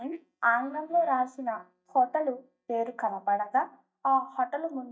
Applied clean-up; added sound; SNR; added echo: neural mask model DeepFilterNet 3.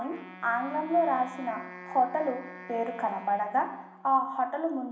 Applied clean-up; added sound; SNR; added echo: none; Wind instrument, woodwind instrument; 18 dB; reverberation time 1.0 s.